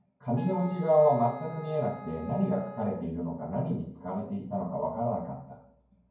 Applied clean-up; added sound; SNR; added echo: none; Wind instrument, woodwind instrument; 16 dB; reverberation time 0.9 s.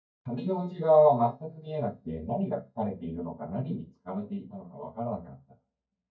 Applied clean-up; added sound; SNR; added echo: neural mask model DeepFilterNet 3.